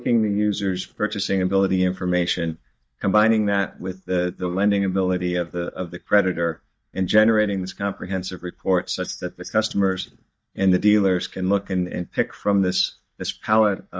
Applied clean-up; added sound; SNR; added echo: neural mask model DeepFilterNet 3.